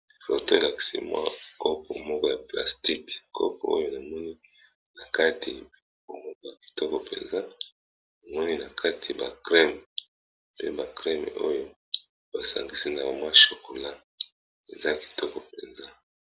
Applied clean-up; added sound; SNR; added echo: none; none; none; none.